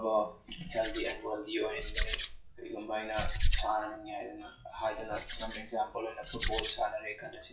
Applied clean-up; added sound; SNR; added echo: classical method WPE with log-MMSE.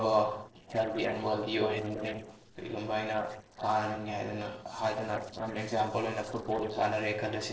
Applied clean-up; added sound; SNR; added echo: neural separator model SepFormer DNS4.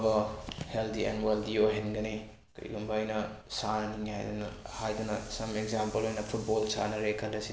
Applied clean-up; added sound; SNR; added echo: none; none; none; none.